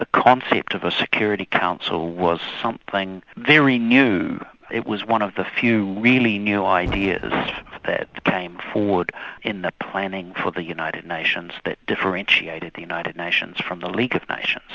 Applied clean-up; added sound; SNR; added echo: none; Boom; 16 dB; none.